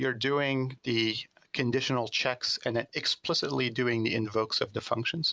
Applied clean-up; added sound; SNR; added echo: none; none; none; none.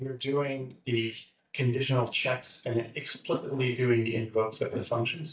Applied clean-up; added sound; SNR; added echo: neural mask model DeepFilterNet 3.